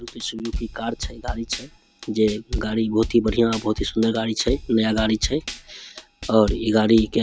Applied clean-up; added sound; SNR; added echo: none; Drum kit; 10 dB; none.